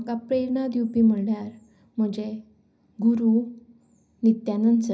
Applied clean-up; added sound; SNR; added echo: none; none; none; reverberation time 0.5 s.